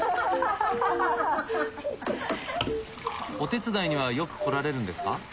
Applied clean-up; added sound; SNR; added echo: none; Liquid; 13 dB; none.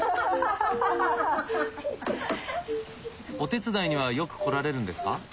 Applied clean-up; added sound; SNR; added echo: none; none; none; none.